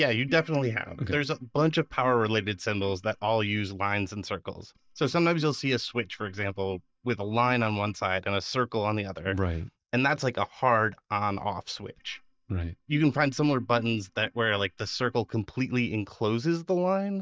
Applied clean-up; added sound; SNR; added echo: neural mask model DeepFilterNet 3.